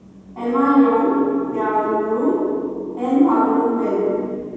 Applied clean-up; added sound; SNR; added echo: none; none; none; reverberation time 2.1 s.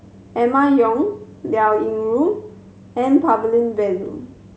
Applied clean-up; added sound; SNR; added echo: none; none; none; none.